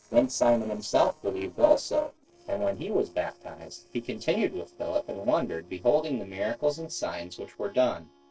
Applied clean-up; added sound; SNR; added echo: neural separator model SepFormer DNS4.